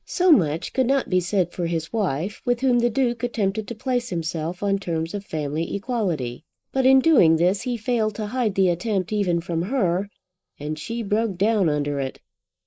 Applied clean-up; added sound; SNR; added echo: neural mask model Resemble Enhance denoiser.